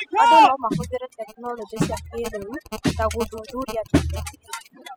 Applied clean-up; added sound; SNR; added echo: classical method spectral subtraction.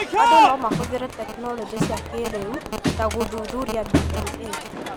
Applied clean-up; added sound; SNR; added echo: none; Crowd; -5 dB; none.